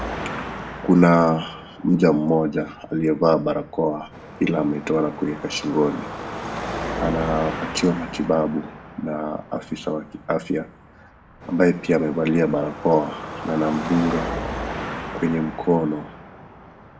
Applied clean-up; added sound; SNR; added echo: none; Car passing by / Traffic noise, roadway noise / Engine; 11 dB; reverberation time 0.3 s.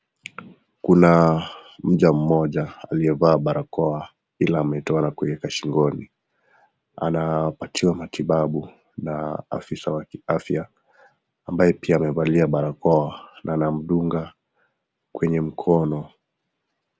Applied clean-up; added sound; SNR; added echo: none; none; none; none.